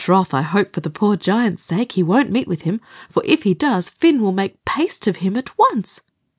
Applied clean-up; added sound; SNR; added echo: none; none; none; none.